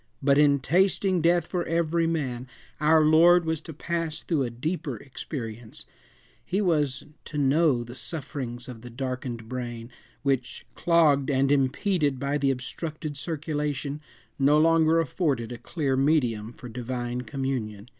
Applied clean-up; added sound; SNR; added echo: none; none; none; none.